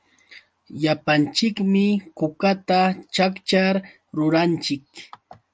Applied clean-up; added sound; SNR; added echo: none; none; none; none.